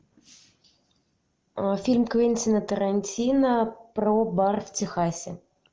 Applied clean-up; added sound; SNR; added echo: none; none; none; none.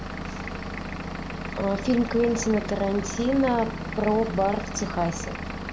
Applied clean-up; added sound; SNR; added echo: none; Engine / Vehicle; 6 dB; none.